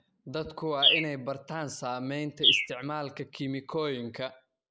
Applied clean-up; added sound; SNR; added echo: neural mask model Resemble Enhance denoiser.